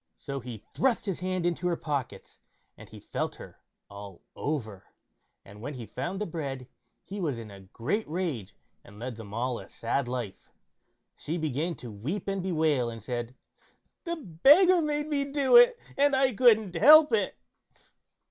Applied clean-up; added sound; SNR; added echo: none; none; none; none.